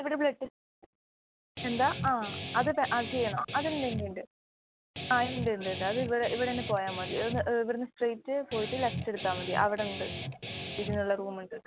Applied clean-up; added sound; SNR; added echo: none; Guitar; 4 dB; none.